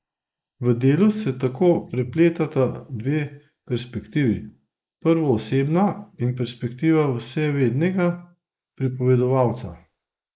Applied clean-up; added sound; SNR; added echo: neural mask model Resemble Enhance denoiser.